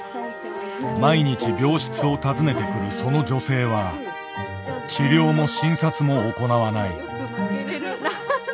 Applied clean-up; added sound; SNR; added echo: none; none; none; none.